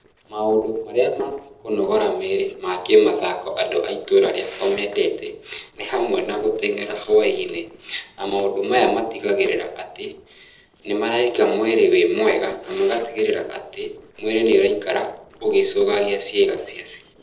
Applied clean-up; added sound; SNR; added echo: neural separator model SepFormer DNS4.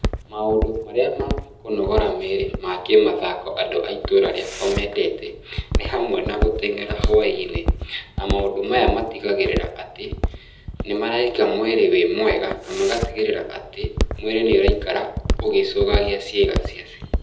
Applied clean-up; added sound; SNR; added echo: none; Walk, footsteps; 5 dB; reverberation time 0.8 s.